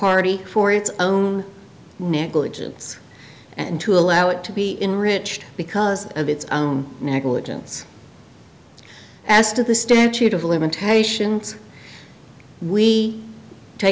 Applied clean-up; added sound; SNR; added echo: none; none; none; none.